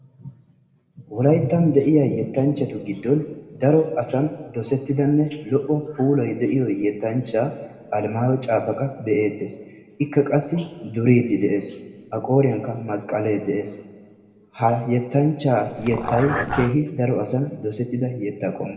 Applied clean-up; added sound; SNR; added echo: none; Dog; 5 dB; reverberation time 1.3 s.